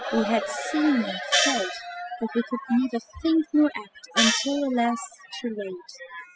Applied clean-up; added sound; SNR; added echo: classical method spectral subtraction.